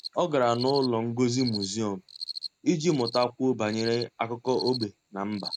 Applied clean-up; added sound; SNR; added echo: neural mask model RNNoise.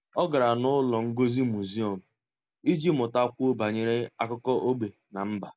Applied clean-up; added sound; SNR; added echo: none; none; none; none.